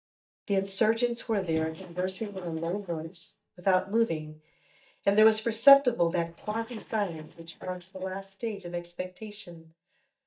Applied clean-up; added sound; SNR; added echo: neural mask model DeepFilterNet 3.